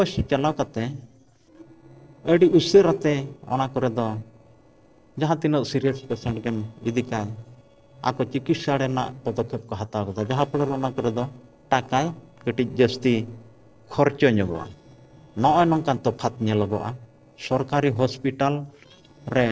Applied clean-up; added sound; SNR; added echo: neural separator model SepFormer DNS4.